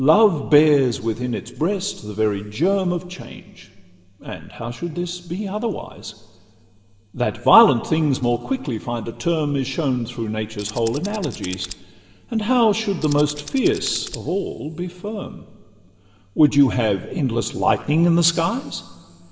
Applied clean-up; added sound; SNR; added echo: none; Tools; 14 dB; reverberation time 2.0 s.